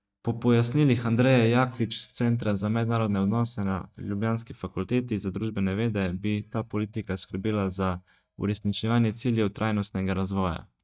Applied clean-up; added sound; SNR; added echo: neural mask model DeepFilterNet 3.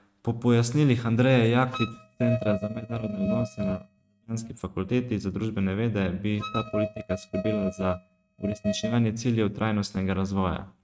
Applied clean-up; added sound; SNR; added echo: neural mask model RNNoise.